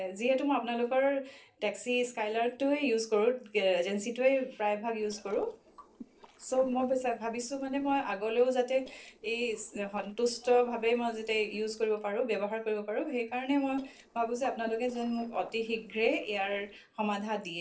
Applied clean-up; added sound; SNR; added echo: neural separator model SepFormer DNS4.